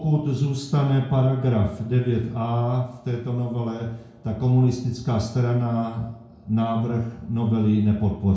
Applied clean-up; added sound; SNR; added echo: none; none; none; reverberation time 0.6 s.